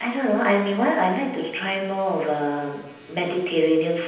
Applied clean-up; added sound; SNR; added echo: none; none; none; reverberation time 0.9 s.